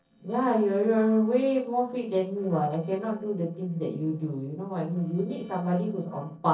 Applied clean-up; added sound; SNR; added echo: neural separator model SepFormer DNS4.